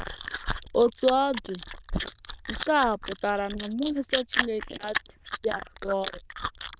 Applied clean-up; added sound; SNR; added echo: neural diffusion model UNIVERSE++.